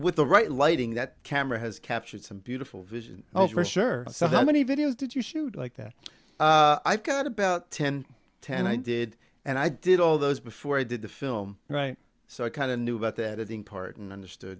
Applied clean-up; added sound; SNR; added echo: none; none; none; none.